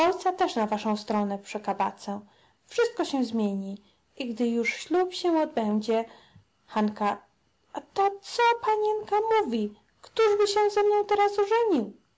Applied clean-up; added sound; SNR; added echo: none; none; none; none.